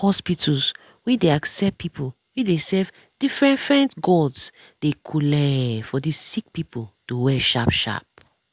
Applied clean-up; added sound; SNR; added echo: none; none; none; none.